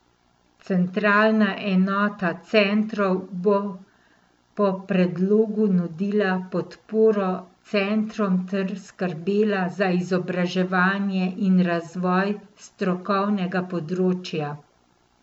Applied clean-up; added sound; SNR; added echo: none; none; none; none.